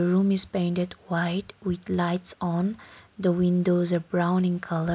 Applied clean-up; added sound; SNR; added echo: none; none; none; none.